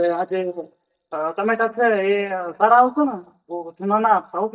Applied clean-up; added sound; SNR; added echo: neural mask model DeepFilterNet 3.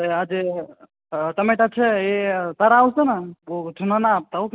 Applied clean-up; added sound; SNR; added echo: none; none; none; none.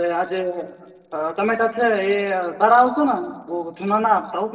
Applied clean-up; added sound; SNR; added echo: neural separator model SepFormer DNS4.